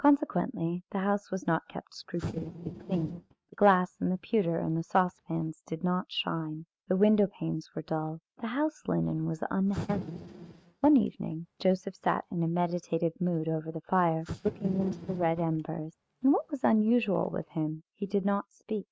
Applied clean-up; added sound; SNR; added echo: neural mask model RNNoise.